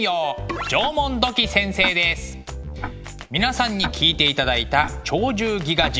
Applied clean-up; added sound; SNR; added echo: none; Tick-tock; 15 dB; none.